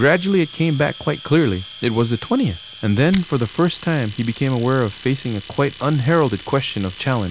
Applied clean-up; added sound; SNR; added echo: none; Domestic sounds, home sounds; 17 dB; none.